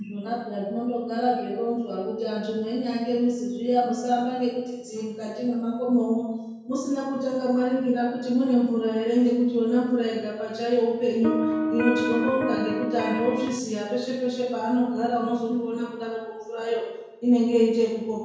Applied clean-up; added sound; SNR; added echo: none; Electric guitar; 2 dB; reverberation time 1.0 s.